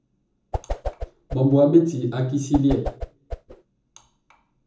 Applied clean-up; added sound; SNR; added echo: none; Whoosh, swoosh, swish; 8 dB; reverberation time 0.6 s.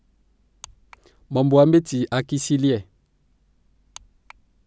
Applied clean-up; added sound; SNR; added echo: none; none; none; none.